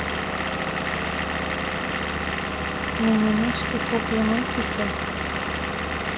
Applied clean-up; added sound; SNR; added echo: none; Engine / Vehicle; -2 dB; none.